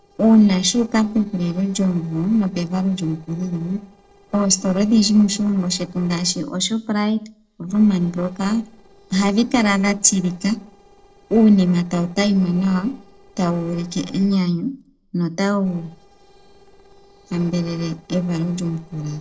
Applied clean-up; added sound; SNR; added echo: neural separator model SepFormer DNS4.